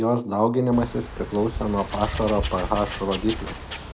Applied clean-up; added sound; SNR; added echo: none; Wild animals; 8 dB; none.